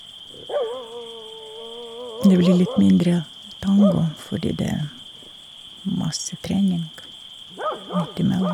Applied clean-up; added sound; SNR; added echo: none; Bark / Cricket; 10 dB; none.